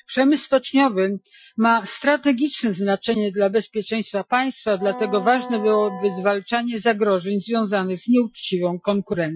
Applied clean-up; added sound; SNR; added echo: classical method Wiener filter.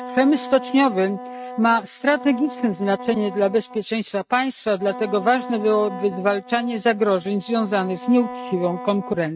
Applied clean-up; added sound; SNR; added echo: neural mask model RNNoise.